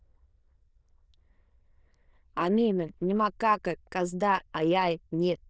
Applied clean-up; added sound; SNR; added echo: neural diffusion model UNIVERSE++.